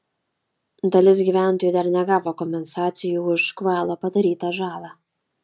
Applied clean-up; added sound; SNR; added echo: none; none; none; none.